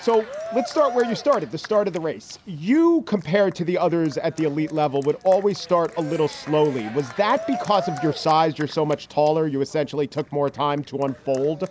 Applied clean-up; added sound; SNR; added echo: none; Cheering; 15 dB; none.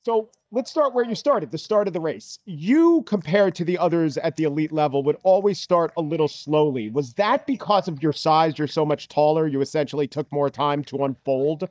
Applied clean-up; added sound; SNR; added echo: neural mask model DeepFilterNet 3.